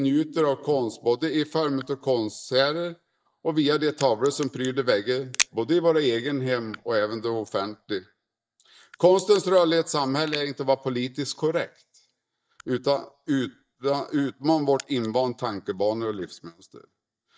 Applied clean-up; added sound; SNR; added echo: neural mask model DeepFilterNet 3.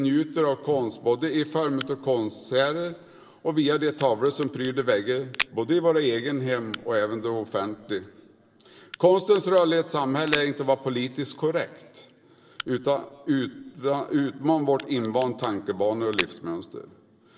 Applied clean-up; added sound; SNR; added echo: none; Crack; 10 dB; reverberation time 2.4 s.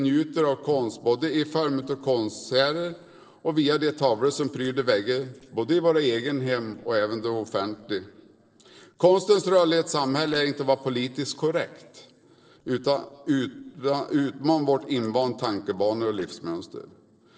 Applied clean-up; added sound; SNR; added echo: neural separator model SepFormer DNS4.